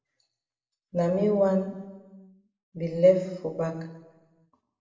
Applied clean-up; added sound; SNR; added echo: none; none; none; reverberation time 1.0 s.